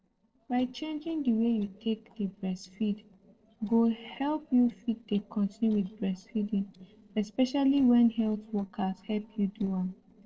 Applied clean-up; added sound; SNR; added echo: neural separator model SepFormer DNS4.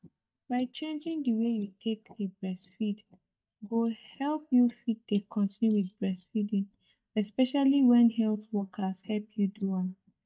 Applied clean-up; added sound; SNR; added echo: neural mask model DeepFilterNet 3.